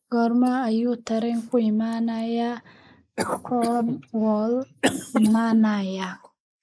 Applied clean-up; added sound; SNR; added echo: neural mask model Resemble Enhance denoiser.